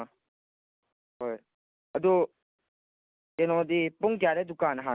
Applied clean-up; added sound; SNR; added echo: none; none; none; none.